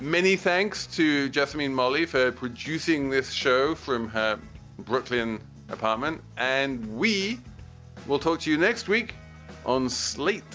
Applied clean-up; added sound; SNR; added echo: none; none; none; none.